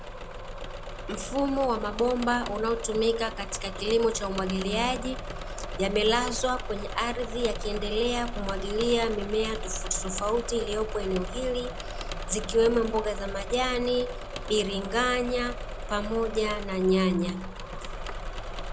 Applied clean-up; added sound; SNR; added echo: none; Engine / Mechanisms; 6 dB; none.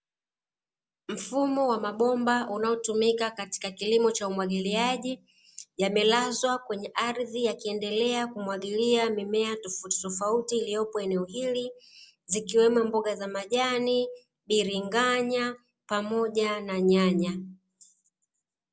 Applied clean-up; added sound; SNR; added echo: none; none; none; none.